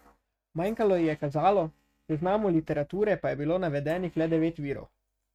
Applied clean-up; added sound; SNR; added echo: neural mask model RNNoise.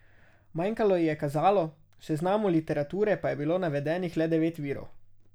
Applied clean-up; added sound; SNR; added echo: none; none; none; none.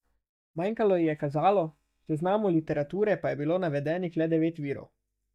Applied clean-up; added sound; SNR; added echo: neural mask model DeepFilterNet 3.